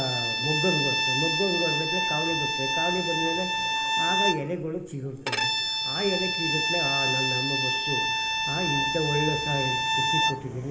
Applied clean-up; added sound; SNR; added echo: none; Bowed string instrument; -4 dB; reverberation time 1.0 s.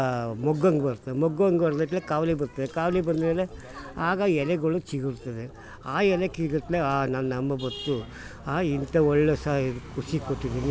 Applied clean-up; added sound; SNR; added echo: none; none; none; none.